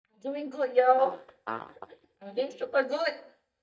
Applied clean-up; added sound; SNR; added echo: neural mask model DeepFilterNet 3.